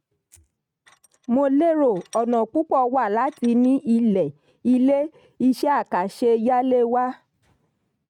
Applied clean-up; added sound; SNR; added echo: neural mask model RNNoise.